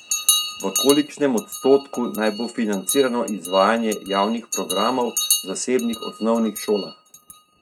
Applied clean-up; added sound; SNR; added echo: neural mask model RNNoise.